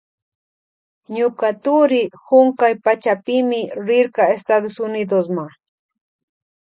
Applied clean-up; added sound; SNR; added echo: none; none; none; none.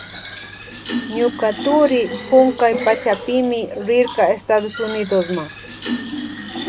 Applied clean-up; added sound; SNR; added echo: none; Fill (with liquid); 10 dB; none.